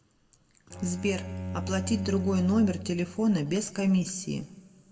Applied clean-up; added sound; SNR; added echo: none; Bowed string instrument; 9 dB; reverberation time 0.9 s.